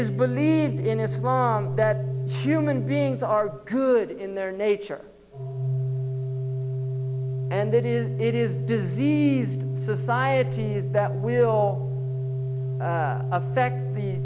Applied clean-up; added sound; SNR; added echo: none; Organ; 2 dB; none.